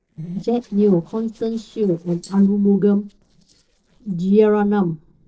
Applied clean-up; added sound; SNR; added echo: neural separator model SepFormer DNS4.